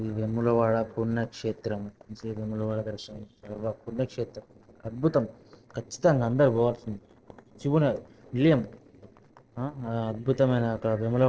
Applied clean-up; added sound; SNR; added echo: neural separator model SepFormer DNS4.